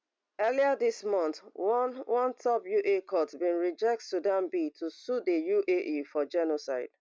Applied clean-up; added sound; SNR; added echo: none; none; none; none.